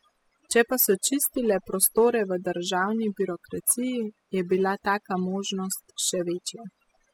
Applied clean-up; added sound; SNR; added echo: classical method spectral subtraction.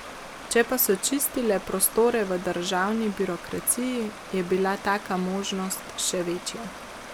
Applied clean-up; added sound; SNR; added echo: none; Stream; 13 dB; none.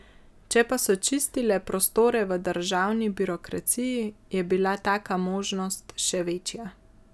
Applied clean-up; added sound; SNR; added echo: none; none; none; none.